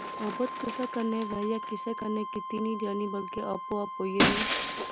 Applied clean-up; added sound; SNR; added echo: none; Shatter + Wind instrument, woodwind instrument; 1 dB; none.